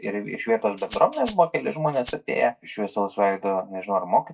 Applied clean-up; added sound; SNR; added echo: neural mask model DeepFilterNet 3.